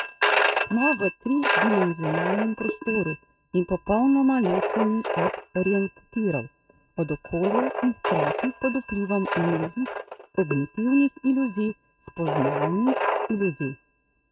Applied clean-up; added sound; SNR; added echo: neural mask model RNNoise.